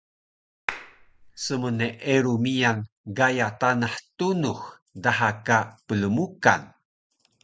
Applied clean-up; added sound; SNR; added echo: none; Clapping; 12 dB; none.